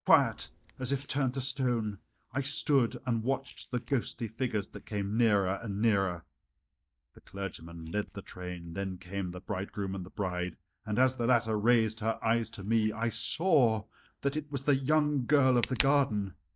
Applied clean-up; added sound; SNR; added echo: neural mask model DeepFilterNet 3.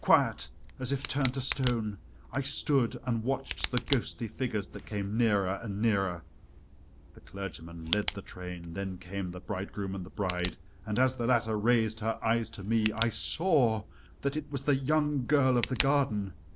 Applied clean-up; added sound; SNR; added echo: none; Tick; 13 dB; none.